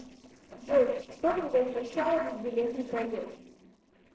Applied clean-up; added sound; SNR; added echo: neural separator model SepFormer DNS4.